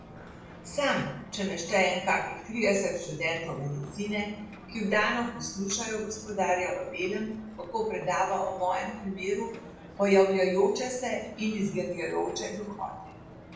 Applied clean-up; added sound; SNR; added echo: none; Ocean; 17 dB; reverberation time 0.6 s.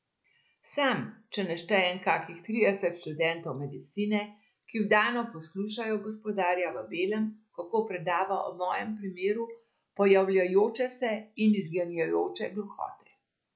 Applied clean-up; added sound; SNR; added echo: none; none; none; none.